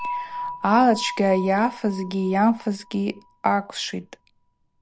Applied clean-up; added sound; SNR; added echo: none; Dishes, pots, and pans / Chink, clink; 13 dB; none.